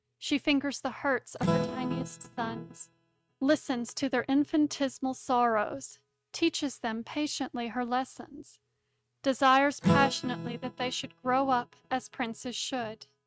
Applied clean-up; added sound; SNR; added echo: neural mask model RNNoise.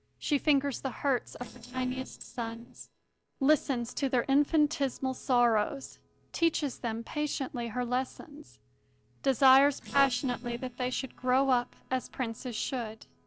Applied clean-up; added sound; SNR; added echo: neural separator model SepFormer DNS4.